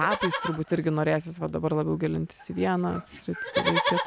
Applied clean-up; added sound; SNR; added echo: none; Livestock, farm animals, working animals; 5 dB; none.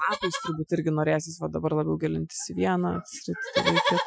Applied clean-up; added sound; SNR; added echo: classical method Wiener filter.